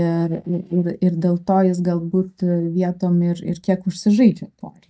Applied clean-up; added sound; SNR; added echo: neural mask model DeepFilterNet 3.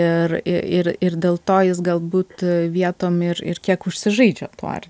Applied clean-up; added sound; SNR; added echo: none; none; none; none.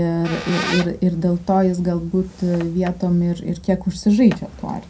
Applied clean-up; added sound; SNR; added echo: none; Squeak; 14 dB; reverberation time 0.2 s.